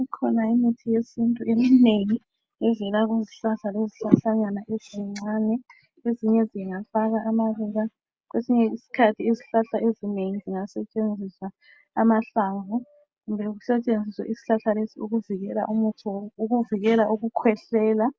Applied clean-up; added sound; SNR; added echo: none; none; none; none.